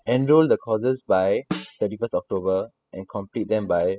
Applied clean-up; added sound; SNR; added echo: classical method spectral subtraction.